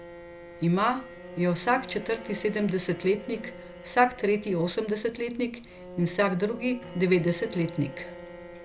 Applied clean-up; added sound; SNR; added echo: none; Bowed string instrument + Bowed string instrument; 16 dB; none.